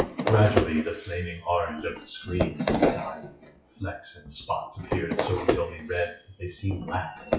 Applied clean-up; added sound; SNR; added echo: classical method WPE with log-MMSE.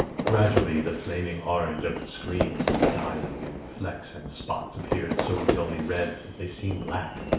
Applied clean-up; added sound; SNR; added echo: none; Fire / Fireworks; 0 dB; reverberation time 0.6 s.